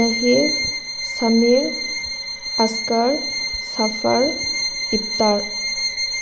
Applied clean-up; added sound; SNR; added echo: none; Bowed string instrument; 3 dB; none.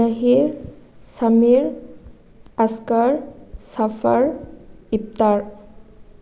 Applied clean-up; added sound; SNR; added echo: none; none; none; none.